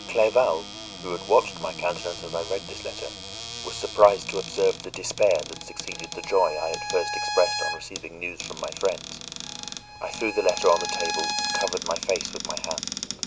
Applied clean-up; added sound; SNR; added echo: none; Cupboard open or close + Bowed string instrument; 7 dB; none.